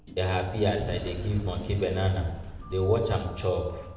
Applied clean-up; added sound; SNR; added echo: none; Sliding door; 13 dB; reverberation time 0.9 s.